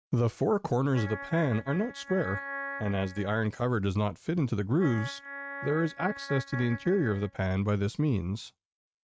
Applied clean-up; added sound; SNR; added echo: neural mask model RNNoise.